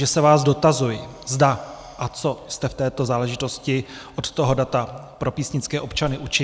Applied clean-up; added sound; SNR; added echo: none; Whoosh, swoosh, swish; 17 dB; none.